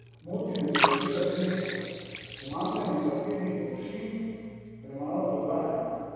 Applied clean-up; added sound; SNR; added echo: none; Liquid; 4 dB; reverberation time 2.2 s.